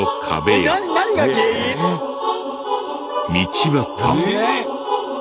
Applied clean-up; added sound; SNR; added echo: none; none; none; none.